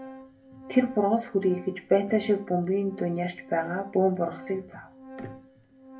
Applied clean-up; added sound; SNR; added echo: none; Organ; 18 dB; reverberation time 0.3 s.